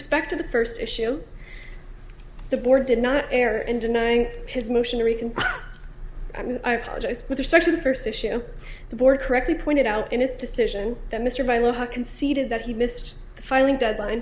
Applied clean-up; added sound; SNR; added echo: none; none; none; none.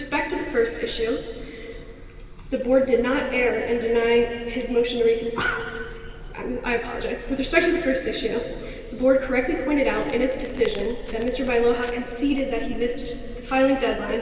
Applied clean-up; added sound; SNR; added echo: none; Crackle; 12 dB; reverberation time 2.6 s.